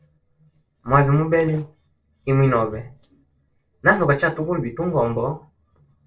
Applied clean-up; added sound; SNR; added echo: neural separator model SepFormer DNS4.